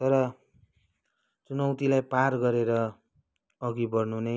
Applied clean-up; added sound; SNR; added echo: none; none; none; none.